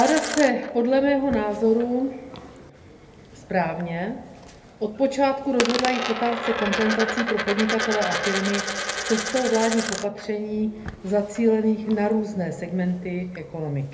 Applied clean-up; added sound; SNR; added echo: none; Coin (dropping); 8 dB; reverberation time 0.3 s.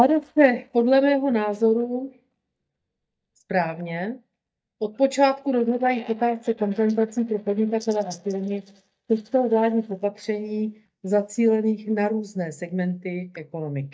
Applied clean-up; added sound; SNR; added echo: neural mask model DeepFilterNet 3.